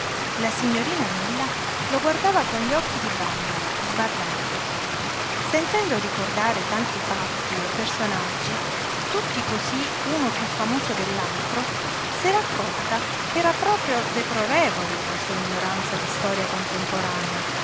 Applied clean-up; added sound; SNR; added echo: none; Stream; -1 dB; none.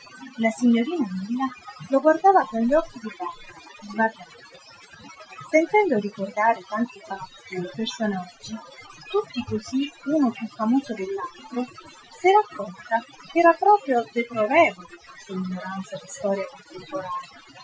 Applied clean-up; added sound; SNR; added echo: classical method Wiener filter.